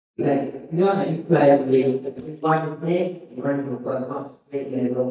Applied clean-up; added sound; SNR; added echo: neural mask model DeepFilterNet 3.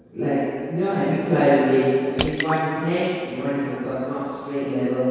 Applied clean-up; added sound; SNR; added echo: none; Drip / Splash, splatter; 11 dB; reverberation time 2.0 s.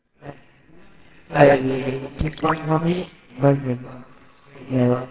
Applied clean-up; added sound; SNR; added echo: neural separator model SepFormer WHAMR!.